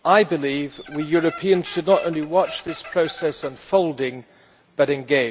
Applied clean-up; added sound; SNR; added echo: none; Squeak; 18 dB; none.